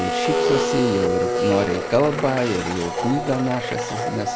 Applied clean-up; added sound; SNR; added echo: none; Domestic sounds, home sounds; 0 dB; none.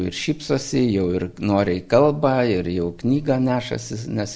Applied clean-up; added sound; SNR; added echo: none; none; none; none.